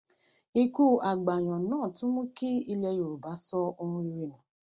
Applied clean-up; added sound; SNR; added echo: none; none; none; none.